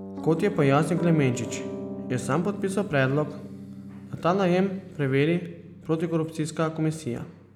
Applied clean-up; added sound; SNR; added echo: none; Piano; 12 dB; none.